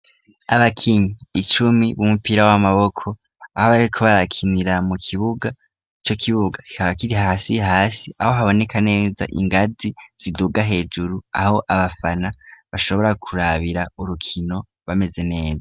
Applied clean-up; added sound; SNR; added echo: none; none; none; none.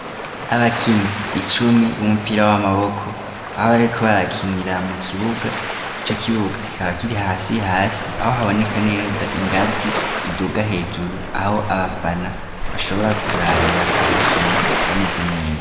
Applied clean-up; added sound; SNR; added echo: none; Waves, surf; 4 dB; reverberation time 1.4 s.